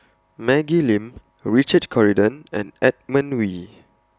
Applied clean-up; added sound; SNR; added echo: none; none; none; none.